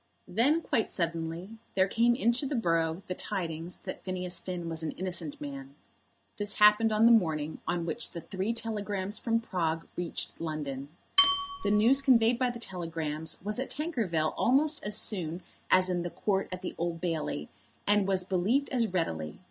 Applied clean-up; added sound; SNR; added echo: none; Dishes, pots, and pans / Glass / Bell; 2 dB; none.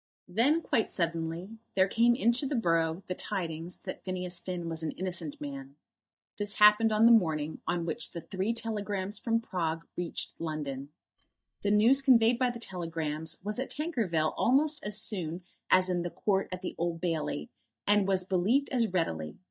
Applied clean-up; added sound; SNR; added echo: neural mask model DeepFilterNet 3.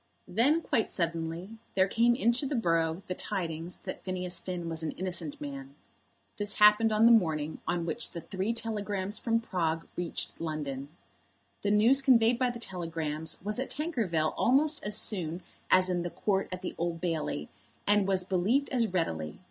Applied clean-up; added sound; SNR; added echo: none; none; none; none.